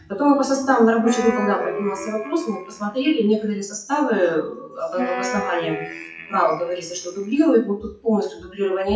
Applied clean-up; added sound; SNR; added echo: classical method WPE with log-MMSE.